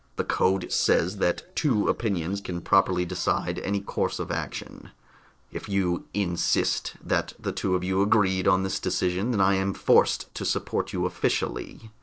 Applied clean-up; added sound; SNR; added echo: neural separator model SepFormer DNS4.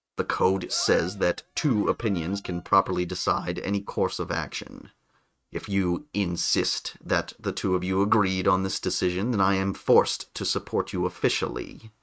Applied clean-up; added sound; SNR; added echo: neural mask model RNNoise.